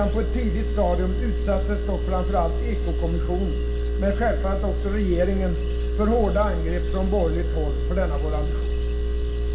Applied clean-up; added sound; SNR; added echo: none; Engine; -3 dB; reverberation time 1.2 s.